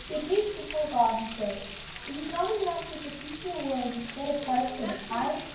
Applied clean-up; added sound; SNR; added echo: none; Frying (food); 8 dB; reverberation time 0.9 s.